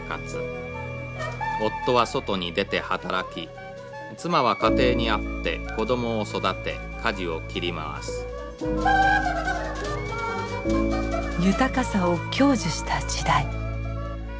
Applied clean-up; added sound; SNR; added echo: none; Wind instrument, woodwind instrument; 16 dB; none.